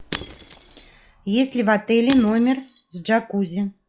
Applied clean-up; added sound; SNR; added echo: classical method log-MMSE.